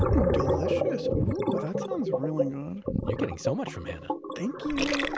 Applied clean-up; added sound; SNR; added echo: none; Gurgling; -4 dB; none.